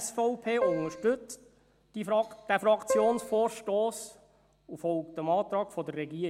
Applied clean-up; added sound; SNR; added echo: none; Keyboard (musical); 1 dB; none.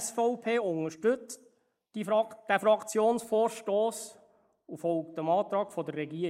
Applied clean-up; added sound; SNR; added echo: neural mask model Resemble Enhance denoiser.